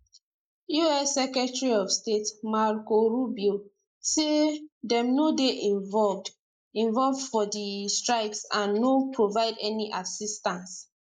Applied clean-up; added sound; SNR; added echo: neural mask model Resemble Enhance denoiser.